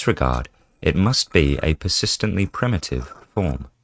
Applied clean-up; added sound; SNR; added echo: neural mask model RNNoise.